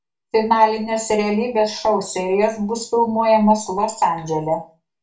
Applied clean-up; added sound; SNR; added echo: none; none; none; reverberation time 0.2 s.